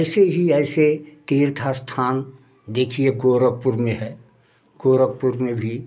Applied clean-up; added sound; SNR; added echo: none; none; none; none.